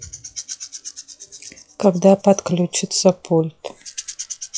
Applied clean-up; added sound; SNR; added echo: classical method log-MMSE.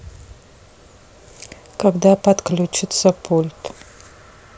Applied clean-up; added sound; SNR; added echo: none; none; none; none.